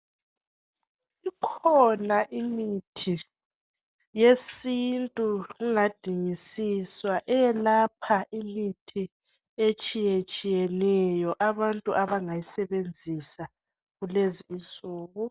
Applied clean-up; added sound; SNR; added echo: none; none; none; none.